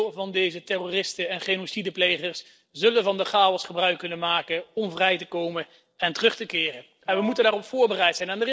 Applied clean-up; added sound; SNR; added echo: neural separator model SepFormer DNS4.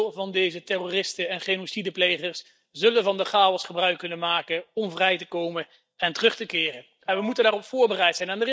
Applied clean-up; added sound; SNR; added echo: neural mask model DeepFilterNet 3.